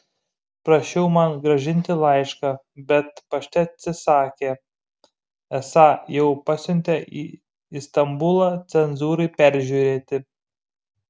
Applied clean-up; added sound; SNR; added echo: none; none; none; none.